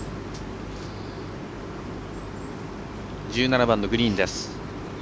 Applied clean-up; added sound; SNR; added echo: none; none; none; none.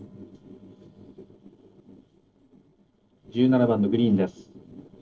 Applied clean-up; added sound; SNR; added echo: neural separator model SepFormer DNS4.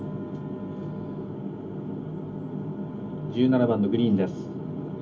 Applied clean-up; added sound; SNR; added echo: none; Wind instrument, woodwind instrument; 20 dB; reverberation time 0.3 s.